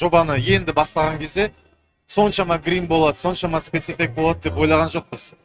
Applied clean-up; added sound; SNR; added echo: neural mask model RNNoise.